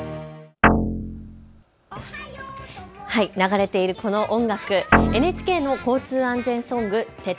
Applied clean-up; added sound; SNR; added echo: none; Guitar; -3 dB; none.